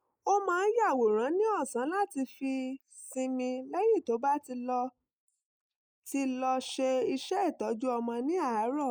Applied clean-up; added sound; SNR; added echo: neural mask model Resemble Enhance denoiser.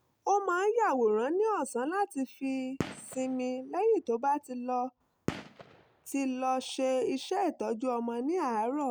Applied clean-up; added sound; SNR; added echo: none; Gunshot, gunfire; 14 dB; none.